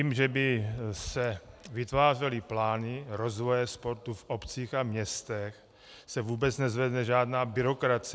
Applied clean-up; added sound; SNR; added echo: none; none; none; none.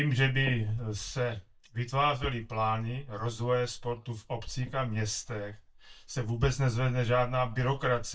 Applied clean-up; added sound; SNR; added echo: neural mask model DeepFilterNet 3.